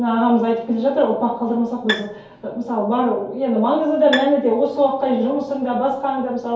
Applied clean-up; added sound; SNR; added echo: none; Bowed string instrument; 10 dB; reverberation time 2.4 s.